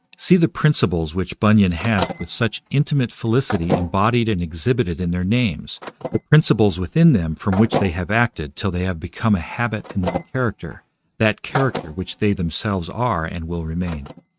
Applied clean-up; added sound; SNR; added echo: neural mask model RNNoise.